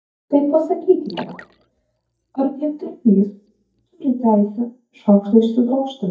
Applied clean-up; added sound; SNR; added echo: neural mask model DeepFilterNet 3.